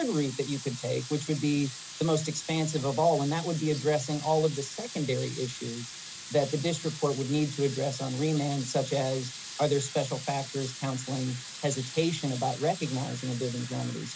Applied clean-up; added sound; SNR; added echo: none; Sink (filling or washing) / Water tap, faucet; 12 dB; none.